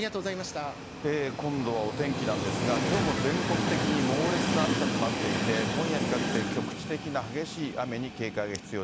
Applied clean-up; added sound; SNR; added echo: none; Train; -1 dB; none.